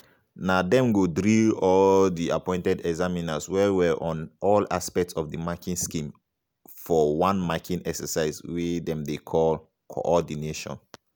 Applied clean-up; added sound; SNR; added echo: none; none; none; none.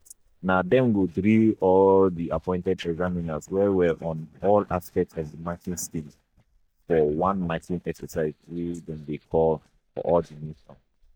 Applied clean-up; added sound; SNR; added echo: neural mask model DeepFilterNet 3.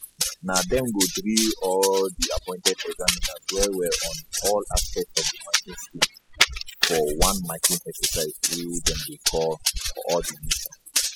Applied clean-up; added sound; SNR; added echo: classical method spectral subtraction.